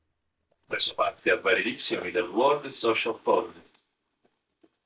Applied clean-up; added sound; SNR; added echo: neural mask model DeepFilterNet 3.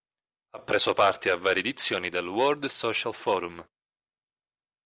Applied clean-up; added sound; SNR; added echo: none; none; none; none.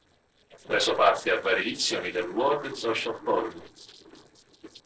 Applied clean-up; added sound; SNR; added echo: neural separator model SepFormer DNS4.